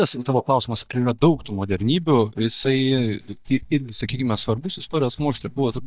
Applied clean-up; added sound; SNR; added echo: neural mask model DeepFilterNet 3.